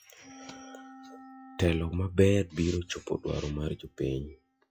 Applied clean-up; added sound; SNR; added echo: classical method log-MMSE.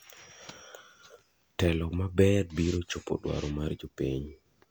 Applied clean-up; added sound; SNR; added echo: none; none; none; none.